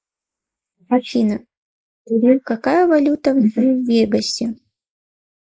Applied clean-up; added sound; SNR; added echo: neural mask model Resemble Enhance denoiser.